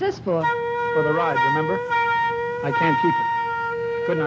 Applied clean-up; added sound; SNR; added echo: none; Wind instrument, woodwind instrument; -4 dB; none.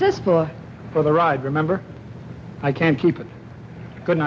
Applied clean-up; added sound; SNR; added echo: none; none; none; none.